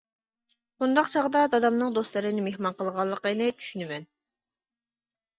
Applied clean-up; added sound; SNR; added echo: neural mask model DeepFilterNet 3.